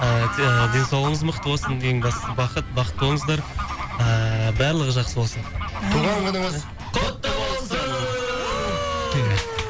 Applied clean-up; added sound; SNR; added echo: none; Bird / Fowl; 9 dB; none.